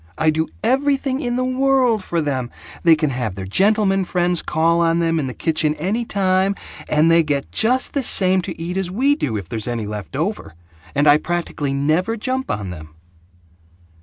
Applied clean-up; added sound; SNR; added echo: none; none; none; none.